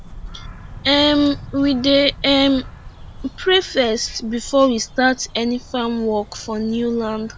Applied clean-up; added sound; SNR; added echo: none; Bird vocalization, bird call, bird song; 17 dB; none.